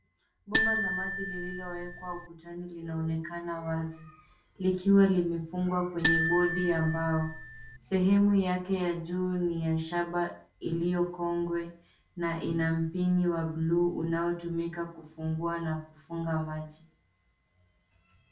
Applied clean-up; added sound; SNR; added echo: none; Marimba, xylophone; 0 dB; reverberation time 0.3 s.